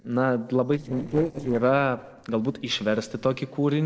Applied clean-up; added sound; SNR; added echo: neural separator model SepFormer DNS4.